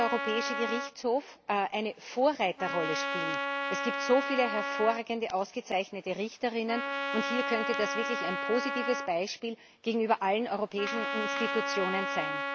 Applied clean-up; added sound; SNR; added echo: none; Trumpet; 4 dB; none.